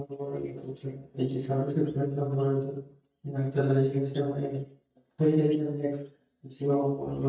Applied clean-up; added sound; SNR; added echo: neural mask model DeepFilterNet 3.